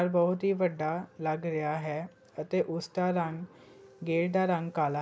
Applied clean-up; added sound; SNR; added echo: none; none; none; none.